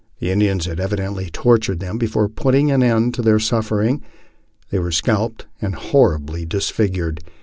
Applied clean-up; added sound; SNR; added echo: none; none; none; none.